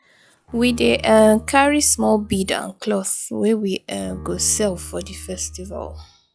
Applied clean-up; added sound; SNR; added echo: classical method log-MMSE.